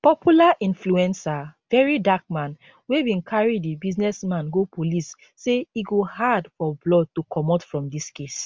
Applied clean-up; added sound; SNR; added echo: none; none; none; none.